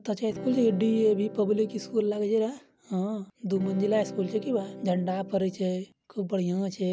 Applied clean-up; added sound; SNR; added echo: none; Electric guitar / Strum; 12 dB; none.